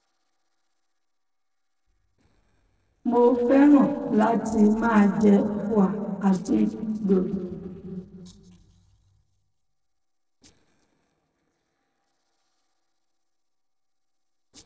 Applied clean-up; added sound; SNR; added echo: neural separator model SepFormer DNS4.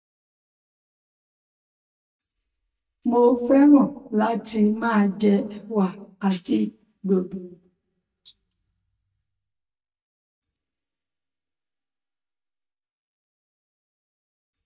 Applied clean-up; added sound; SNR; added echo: neural mask model DeepFilterNet 3.